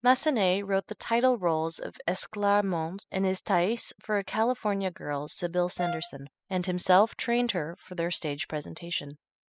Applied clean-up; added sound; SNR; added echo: classical method spectral subtraction.